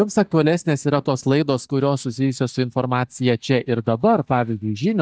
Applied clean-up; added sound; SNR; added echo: neural mask model DeepFilterNet 3.